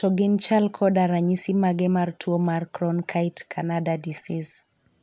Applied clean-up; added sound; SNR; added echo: none; none; none; none.